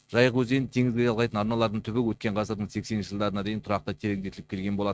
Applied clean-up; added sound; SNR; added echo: neural mask model RNNoise.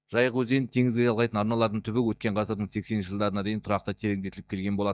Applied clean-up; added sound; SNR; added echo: neural mask model DeepFilterNet 3.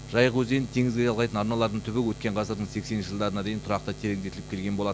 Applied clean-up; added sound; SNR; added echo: none; Buzz; 16 dB; none.